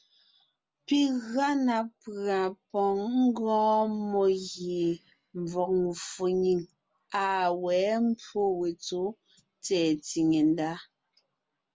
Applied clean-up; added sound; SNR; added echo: none; none; none; none.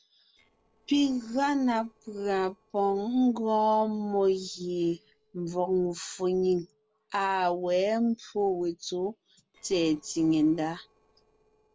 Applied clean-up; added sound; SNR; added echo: neural separator model SepFormer DNS4.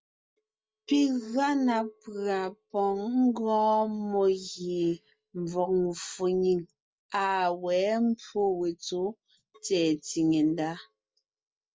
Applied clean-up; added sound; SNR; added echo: neural mask model DeepFilterNet 3.